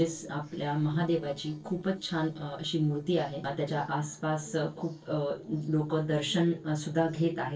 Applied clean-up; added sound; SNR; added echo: neural separator model SepFormer DNS4.